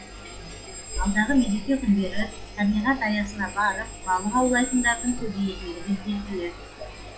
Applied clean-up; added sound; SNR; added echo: classical method log-MMSE.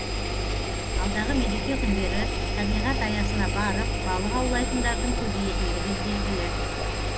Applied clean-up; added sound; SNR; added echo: none; Engine; -4 dB; none.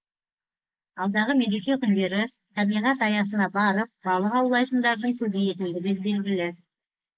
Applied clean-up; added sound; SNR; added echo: neural mask model Resemble Enhance denoiser.